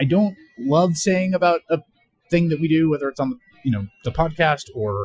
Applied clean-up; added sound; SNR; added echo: classical method Wiener filter.